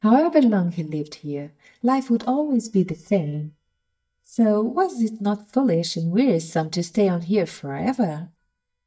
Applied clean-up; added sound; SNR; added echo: neural mask model DeepFilterNet 3.